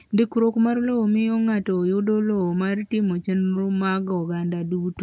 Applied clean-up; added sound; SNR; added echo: none; none; none; none.